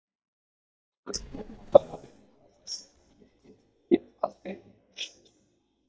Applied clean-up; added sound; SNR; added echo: neural mask model DeepFilterNet 3.